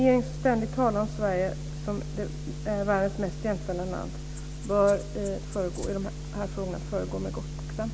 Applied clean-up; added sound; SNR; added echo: none; Rattle (instrument); 19 dB; none.